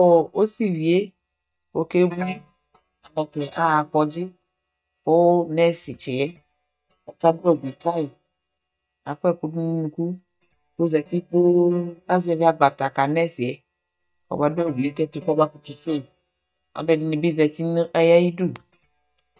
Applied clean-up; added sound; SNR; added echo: neural mask model DeepFilterNet 3.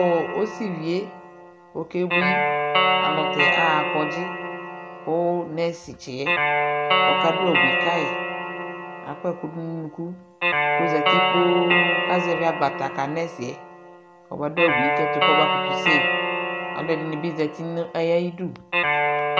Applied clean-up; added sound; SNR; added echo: none; Guitar; -3 dB; none.